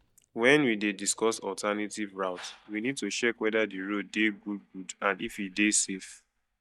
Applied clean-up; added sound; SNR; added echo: neural mask model DeepFilterNet 3.